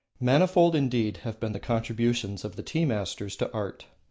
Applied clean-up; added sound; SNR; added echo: none; none; none; none.